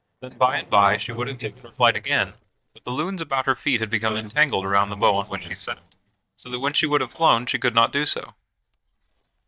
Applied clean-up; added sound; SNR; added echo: neural mask model DeepFilterNet 3.